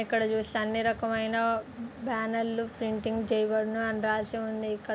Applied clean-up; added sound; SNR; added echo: none; none; none; none.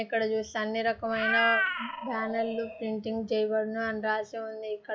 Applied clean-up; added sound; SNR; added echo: classical method log-MMSE.